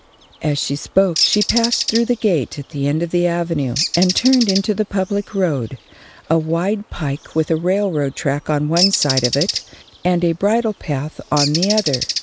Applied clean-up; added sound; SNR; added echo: none; Bird; 7 dB; none.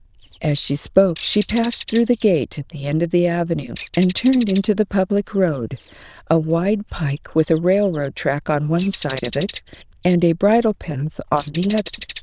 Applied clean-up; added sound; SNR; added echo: neural diffusion model UNIVERSE++.